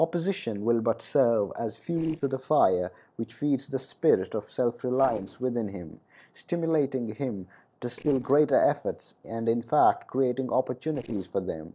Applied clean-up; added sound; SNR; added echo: neural separator model SepFormer DNS4.